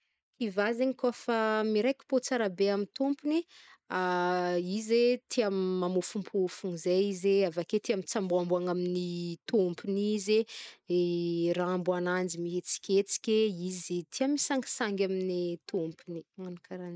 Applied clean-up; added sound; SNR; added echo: neural mask model Resemble Enhance denoiser.